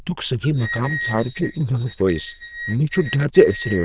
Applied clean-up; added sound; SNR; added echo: neural diffusion model UNIVERSE++.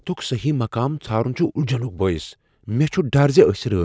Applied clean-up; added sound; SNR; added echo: none; none; none; none.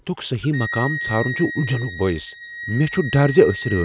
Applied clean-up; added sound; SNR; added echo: none; Wind instrument, woodwind instrument; 10 dB; none.